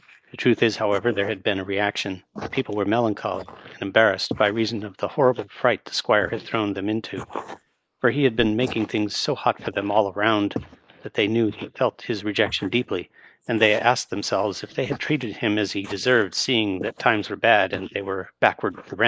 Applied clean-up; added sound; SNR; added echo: neural mask model Resemble Enhance denoiser.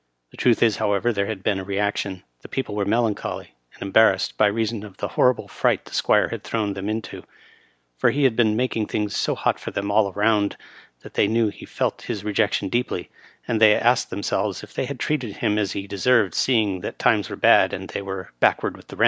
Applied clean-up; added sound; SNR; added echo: none; none; none; none.